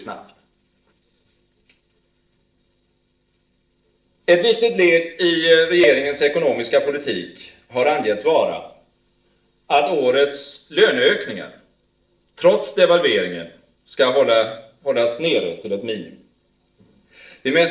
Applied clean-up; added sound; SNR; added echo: neural separator model SepFormer DNS4.